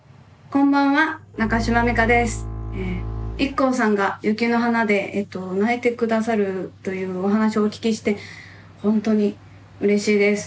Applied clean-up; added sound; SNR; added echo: none; Bowed string instrument; 8 dB; none.